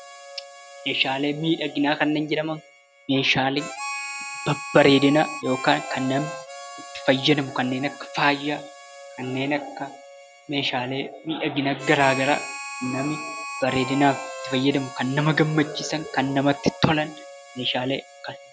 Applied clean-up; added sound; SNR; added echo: none; Harmonica; 13 dB; none.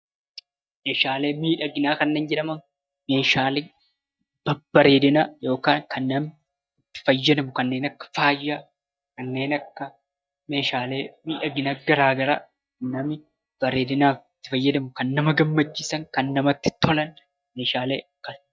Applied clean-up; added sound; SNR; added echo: neural mask model DeepFilterNet 3.